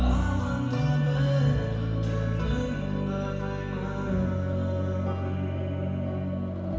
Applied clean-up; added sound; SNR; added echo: none; none; none; reverberation time 1.1 s.